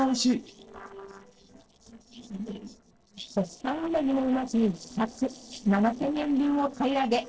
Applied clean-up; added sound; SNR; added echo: neural separator model SepFormer DNS4.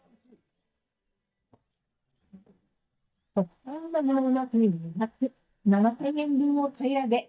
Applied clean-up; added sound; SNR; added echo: neural mask model DeepFilterNet 3.